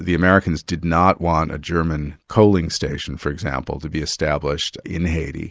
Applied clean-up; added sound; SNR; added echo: none; none; none; none.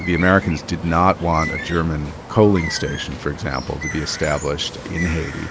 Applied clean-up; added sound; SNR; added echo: none; Bird; 11 dB; none.